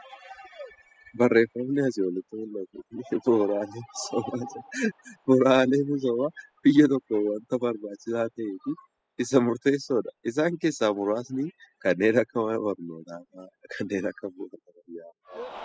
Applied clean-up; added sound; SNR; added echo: classical method spectral subtraction.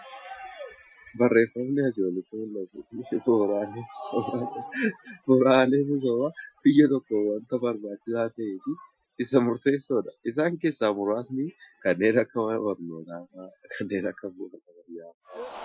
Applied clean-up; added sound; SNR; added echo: classical method Wiener filter.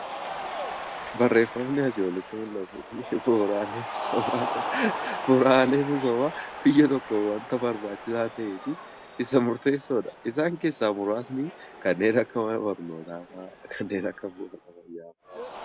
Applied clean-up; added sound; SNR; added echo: none; Cheering; 10 dB; none.